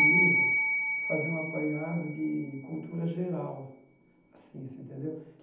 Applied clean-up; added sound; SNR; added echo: none; Bell; -5 dB; reverberation time 0.8 s.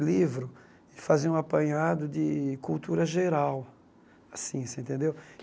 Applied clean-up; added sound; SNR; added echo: none; none; none; none.